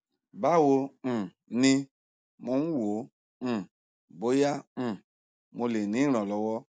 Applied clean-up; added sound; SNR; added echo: none; none; none; none.